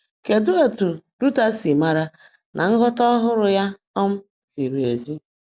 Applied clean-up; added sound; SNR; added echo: none; none; none; none.